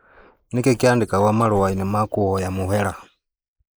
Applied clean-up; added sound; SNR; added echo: neural mask model Resemble Enhance denoiser.